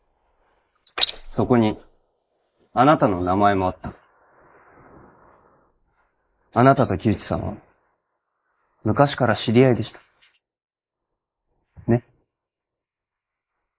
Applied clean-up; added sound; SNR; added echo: neural mask model Resemble Enhance denoiser.